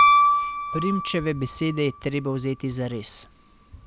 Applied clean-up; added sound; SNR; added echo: none; Piano; -3 dB; none.